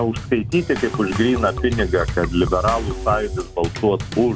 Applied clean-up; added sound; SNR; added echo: none; Liquid + Bass drum / Snare drum / Drum kit; 6 dB; none.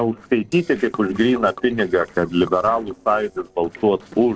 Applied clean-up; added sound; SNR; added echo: neural separator model SepFormer DNS4.